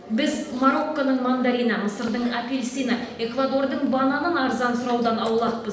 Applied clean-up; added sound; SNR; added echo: none; Chewing, mastication; 20 dB; reverberation time 0.8 s.